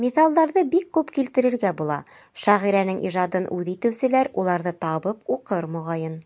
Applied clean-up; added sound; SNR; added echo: none; none; none; none.